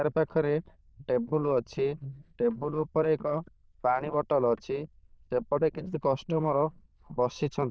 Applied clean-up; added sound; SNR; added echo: neural diffusion model UNIVERSE++.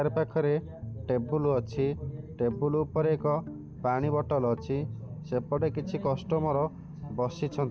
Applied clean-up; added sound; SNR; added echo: none; Guitar; 12 dB; none.